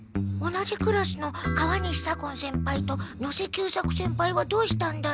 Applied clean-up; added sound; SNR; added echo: none; none; none; none.